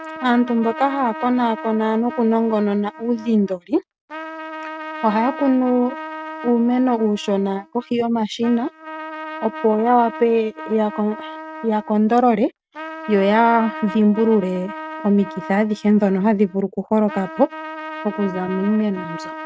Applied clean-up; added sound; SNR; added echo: neural mask model RNNoise.